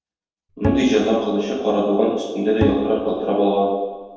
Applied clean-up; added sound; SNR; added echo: none; Bowed string instrument; 7 dB; reverberation time 1.1 s.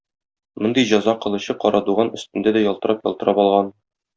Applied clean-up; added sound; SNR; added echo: none; none; none; none.